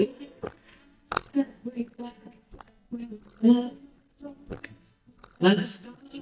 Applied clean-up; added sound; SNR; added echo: neural mask model DeepFilterNet 3.